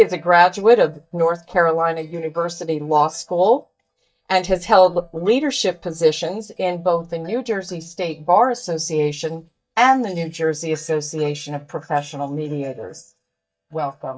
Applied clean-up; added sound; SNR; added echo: neural mask model DeepFilterNet 3.